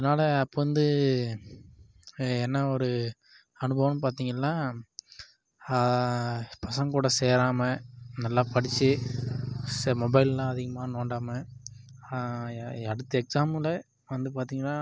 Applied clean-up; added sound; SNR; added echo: none; none; none; none.